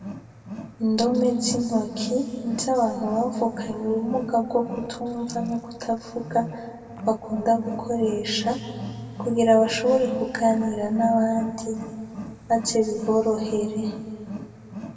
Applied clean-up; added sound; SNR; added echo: none; Wild animals; 13 dB; reverberation time 2.2 s.